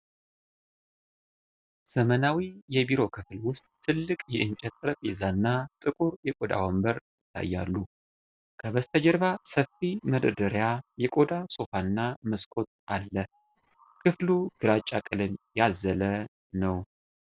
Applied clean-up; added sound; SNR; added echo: neural separator model SepFormer DNS4.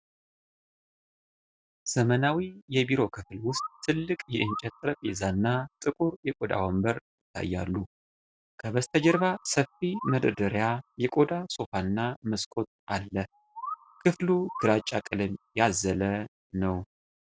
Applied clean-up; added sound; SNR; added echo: none; Bird; 14 dB; none.